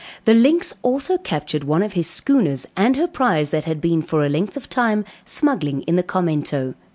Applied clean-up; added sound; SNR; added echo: none; none; none; none.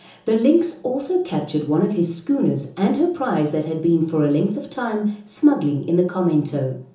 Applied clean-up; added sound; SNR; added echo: none; none; none; reverberation time 1.2 s.